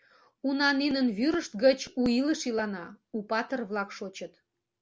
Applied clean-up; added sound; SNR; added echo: none; none; none; none.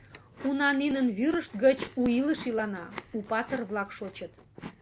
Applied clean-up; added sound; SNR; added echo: none; Chewing, mastication; 18 dB; none.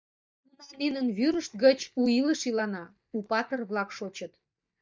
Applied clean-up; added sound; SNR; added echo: neural mask model DeepFilterNet 3.